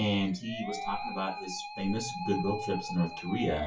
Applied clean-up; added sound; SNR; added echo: classical method WPE with log-MMSE.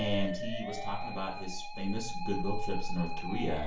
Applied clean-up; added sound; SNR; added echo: none; Musical instrument; 9 dB; reverberation time 0.4 s.